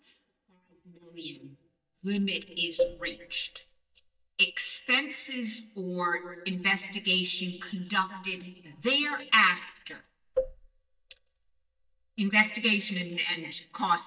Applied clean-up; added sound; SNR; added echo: neural mask model DeepFilterNet 3.